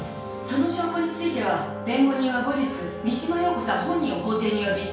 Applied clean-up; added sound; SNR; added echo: none; Wind instrument, woodwind instrument; 19 dB; reverberation time 0.5 s.